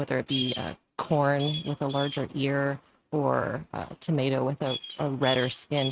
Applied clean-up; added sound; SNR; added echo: neural mask model RNNoise.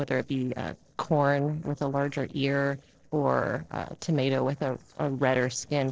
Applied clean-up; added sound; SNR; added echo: neural separator model SepFormer DNS4.